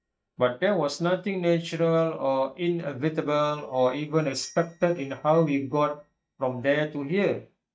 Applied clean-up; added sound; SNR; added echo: neural mask model DeepFilterNet 3.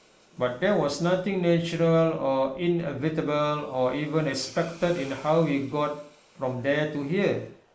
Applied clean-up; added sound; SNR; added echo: neural mask model Resemble Enhance denoiser.